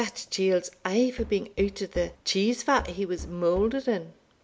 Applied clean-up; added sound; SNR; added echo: none; Knock; 15 dB; none.